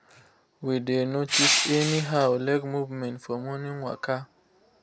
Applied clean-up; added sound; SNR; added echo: none; Crushing; 0 dB; none.